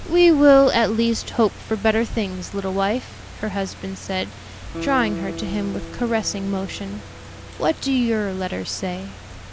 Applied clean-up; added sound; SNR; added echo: none; Rain + Guitar; 15 dB; none.